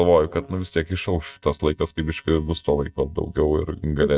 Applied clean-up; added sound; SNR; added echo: neural mask model DeepFilterNet 3.